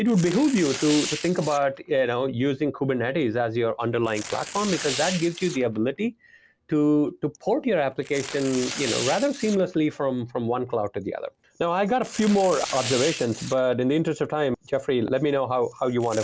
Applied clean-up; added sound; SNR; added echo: none; Tearing; 13 dB; none.